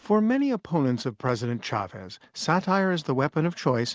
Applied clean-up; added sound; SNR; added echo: none; none; none; none.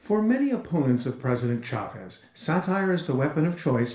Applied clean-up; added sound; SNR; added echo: none; none; none; reverberation time 0.5 s.